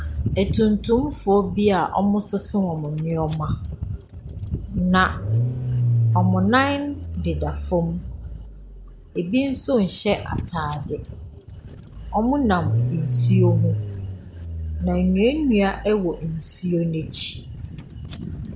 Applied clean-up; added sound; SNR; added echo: none; Engine starting / Car; 5 dB; none.